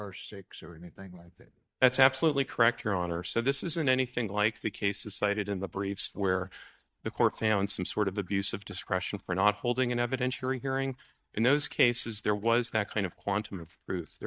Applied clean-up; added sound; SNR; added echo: neural mask model DeepFilterNet 3.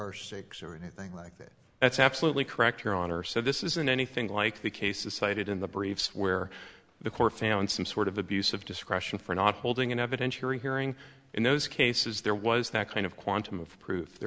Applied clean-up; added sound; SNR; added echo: none; none; none; none.